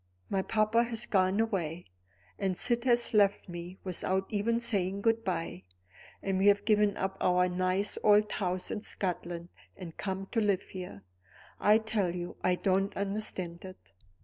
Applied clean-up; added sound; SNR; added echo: none; none; none; none.